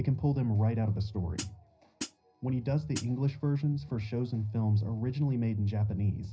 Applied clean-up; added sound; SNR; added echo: none; Hi-hat; 11 dB; reverberation time 0.4 s.